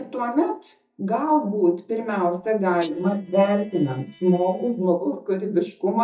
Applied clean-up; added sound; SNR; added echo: neural mask model DeepFilterNet 3.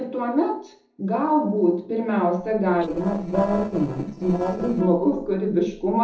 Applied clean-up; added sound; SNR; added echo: neural separator model SepFormer DNS4.